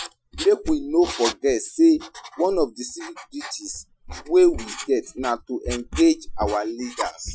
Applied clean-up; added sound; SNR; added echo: classical method Wiener filter.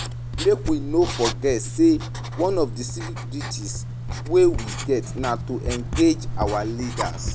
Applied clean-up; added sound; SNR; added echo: none; Writing; 5 dB; none.